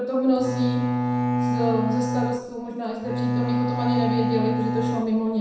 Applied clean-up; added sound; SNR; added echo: none; Bowed string instrument; -2 dB; reverberation time 0.7 s.